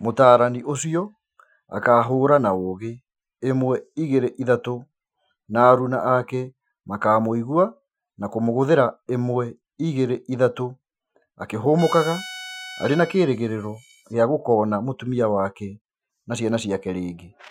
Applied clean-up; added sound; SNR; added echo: classical method Wiener filter.